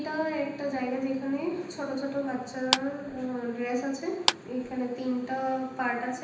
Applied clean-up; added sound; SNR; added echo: none; Clapping; 3 dB; reverberation time 0.9 s.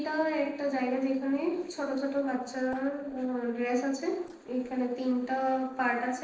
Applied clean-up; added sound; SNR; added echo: neural separator model SepFormer DNS4.